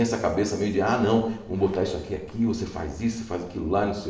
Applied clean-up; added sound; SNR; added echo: none; none; none; reverberation time 0.8 s.